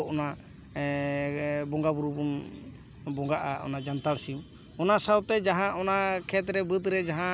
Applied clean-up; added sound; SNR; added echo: none; none; none; none.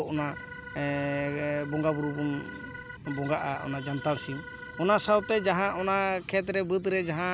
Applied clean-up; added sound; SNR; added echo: none; Organ; 13 dB; none.